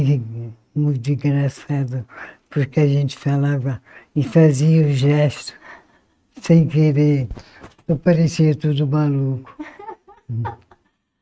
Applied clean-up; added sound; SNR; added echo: neural mask model RNNoise.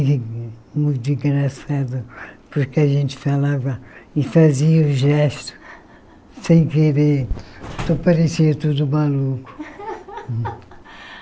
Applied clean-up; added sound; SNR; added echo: none; Slam; 12 dB; none.